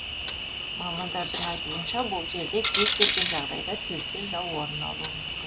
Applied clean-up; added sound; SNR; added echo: none; Coin (dropping) + Cricket; -5 dB; none.